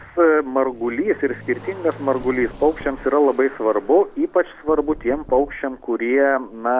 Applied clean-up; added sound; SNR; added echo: none; Motor vehicle (road) + Knock; 20 dB; none.